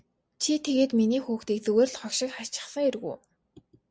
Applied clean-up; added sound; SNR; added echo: none; none; none; none.